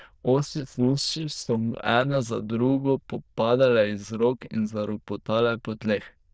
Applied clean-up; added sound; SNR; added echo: neural diffusion model UNIVERSE++.